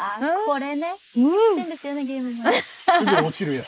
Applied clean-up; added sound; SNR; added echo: neural mask model Resemble Enhance denoiser.